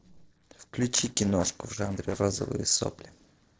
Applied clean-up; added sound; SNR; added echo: neural separator model SepFormer DNS4.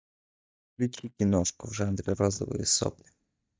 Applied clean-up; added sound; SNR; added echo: neural mask model DeepFilterNet 3.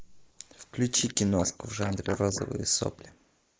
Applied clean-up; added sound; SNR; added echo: neural mask model Resemble Enhance denoiser.